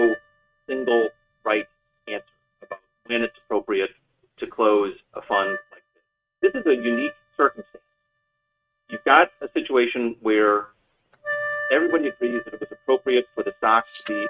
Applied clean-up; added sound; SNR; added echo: neural mask model RNNoise.